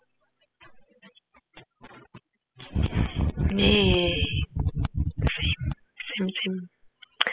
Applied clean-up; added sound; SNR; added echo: classical method spectral subtraction.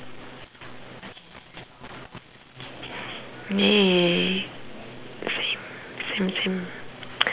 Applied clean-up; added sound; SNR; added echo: none; none; none; none.